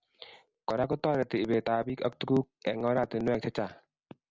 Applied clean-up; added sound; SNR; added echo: none; none; none; none.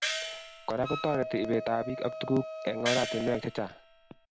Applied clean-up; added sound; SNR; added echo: none; Gong + Wind instrument, woodwind instrument; 6 dB; none.